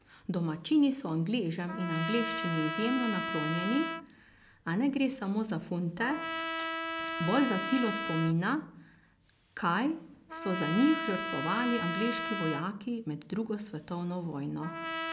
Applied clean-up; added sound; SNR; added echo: none; Trumpet; 6 dB; none.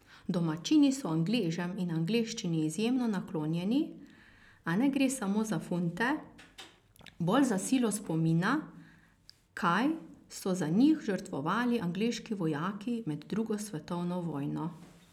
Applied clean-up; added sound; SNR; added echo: none; none; none; none.